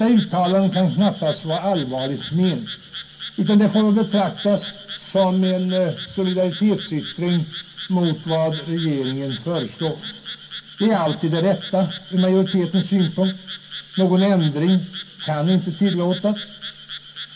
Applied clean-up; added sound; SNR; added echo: none; Frog; 15 dB; reverberation time 0.3 s.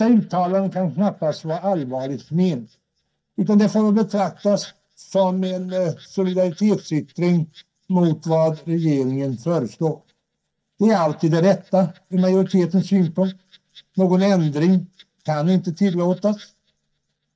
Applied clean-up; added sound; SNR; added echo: neural mask model DeepFilterNet 3.